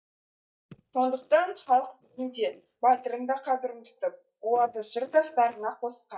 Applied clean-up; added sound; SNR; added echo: neural mask model DeepFilterNet 3.